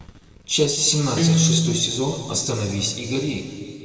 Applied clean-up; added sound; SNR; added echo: none; Guitar; 0 dB; reverberation time 2.2 s.